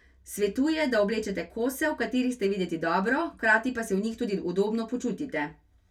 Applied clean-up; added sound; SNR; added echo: none; none; none; reverberation time 0.1 s.